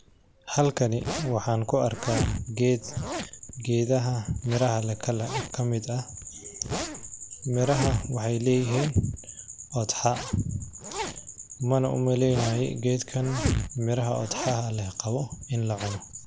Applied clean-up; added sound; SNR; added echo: none; Zipper (clothing); 9 dB; none.